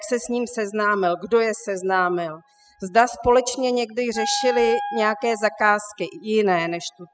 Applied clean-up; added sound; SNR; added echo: classical method spectral subtraction.